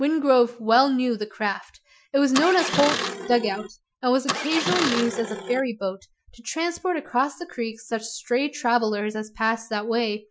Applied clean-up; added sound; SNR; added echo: classical method Wiener filter.